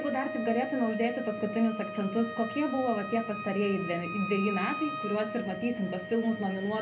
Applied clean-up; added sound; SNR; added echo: none; Wind instrument, woodwind instrument; 8 dB; reverberation time 0.3 s.